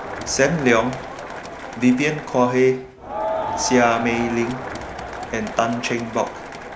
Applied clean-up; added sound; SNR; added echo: none; Crowd; 8 dB; none.